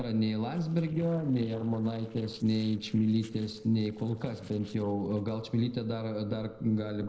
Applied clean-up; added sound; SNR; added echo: neural separator model SepFormer DNS4.